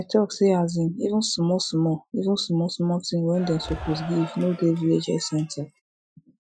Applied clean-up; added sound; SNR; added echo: classical method Wiener filter.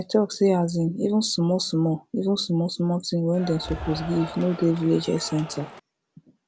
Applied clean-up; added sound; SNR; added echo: none; Cheering; 13 dB; none.